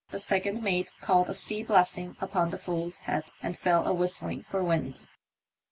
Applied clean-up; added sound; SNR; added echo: none; none; none; none.